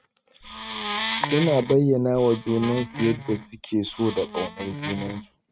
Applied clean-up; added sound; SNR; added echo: neural mask model RNNoise.